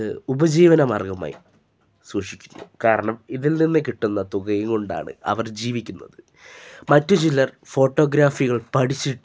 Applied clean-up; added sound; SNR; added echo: none; none; none; none.